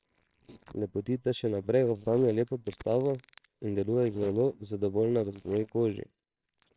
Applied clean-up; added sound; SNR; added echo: neural separator model SepFormer WHAMR!.